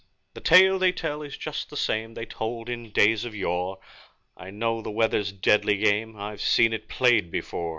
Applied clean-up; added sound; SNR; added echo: none; none; none; none.